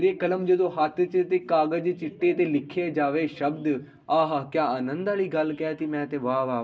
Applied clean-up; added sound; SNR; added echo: none; none; none; none.